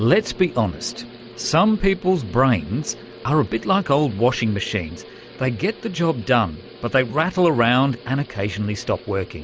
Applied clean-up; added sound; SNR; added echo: none; none; none; none.